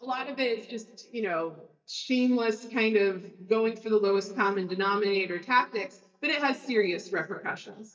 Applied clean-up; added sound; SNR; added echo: neural mask model DeepFilterNet 3.